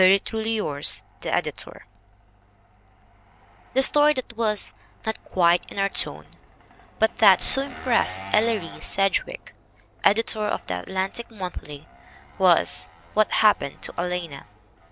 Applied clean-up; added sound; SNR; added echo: none; Engine; 20 dB; none.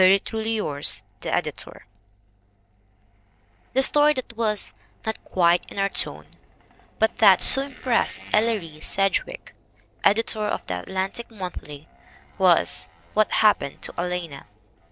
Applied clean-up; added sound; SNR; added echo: neural separator model SepFormer DNS4.